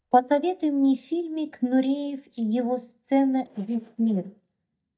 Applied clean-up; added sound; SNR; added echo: neural mask model DeepFilterNet 3.